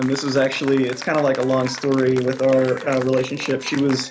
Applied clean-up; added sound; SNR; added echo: none; Applause / Cheering; 15 dB; none.